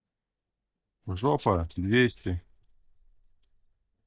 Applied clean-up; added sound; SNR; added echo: neural mask model DeepFilterNet 3.